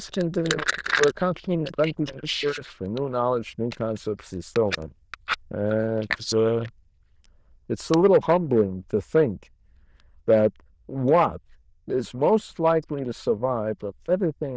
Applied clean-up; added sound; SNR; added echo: neural diffusion model UNIVERSE++.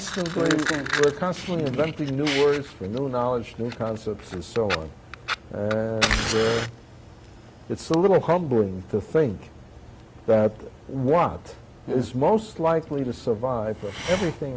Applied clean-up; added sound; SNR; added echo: none; Fire; 9 dB; none.